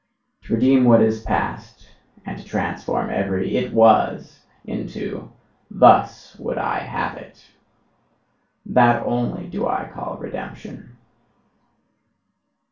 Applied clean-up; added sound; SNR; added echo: none; none; none; reverberation time 0.3 s.